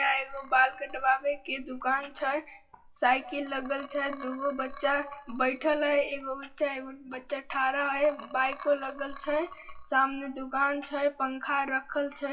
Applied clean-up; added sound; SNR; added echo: classical method WPE with log-MMSE.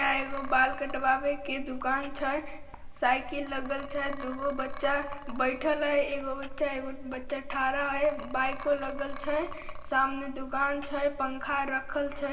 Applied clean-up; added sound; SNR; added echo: none; Liquid; 8 dB; reverberation time 1.4 s.